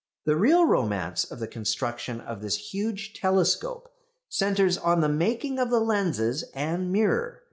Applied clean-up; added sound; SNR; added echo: none; none; none; none.